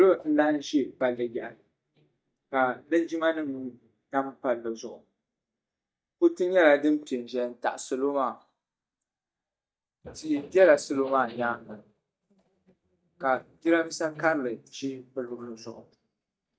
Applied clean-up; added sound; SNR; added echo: neural mask model DeepFilterNet 3.